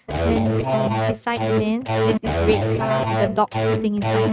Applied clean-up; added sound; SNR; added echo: neural mask model RNNoise.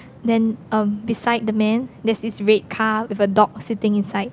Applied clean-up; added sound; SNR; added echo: none; none; none; none.